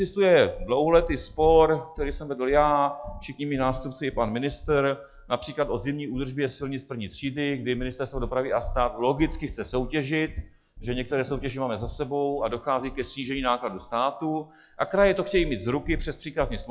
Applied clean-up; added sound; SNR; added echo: classical method log-MMSE.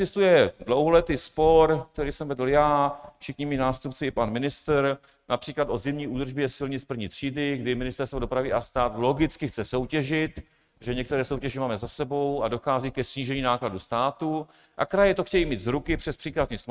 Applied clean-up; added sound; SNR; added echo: neural mask model RNNoise.